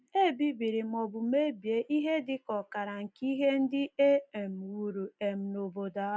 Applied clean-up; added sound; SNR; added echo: none; none; none; none.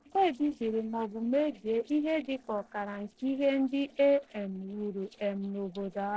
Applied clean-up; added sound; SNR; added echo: neural separator model SepFormer DNS4.